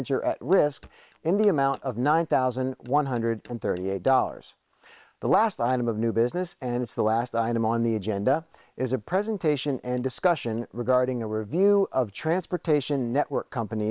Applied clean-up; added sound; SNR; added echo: neural separator model SepFormer WHAM!.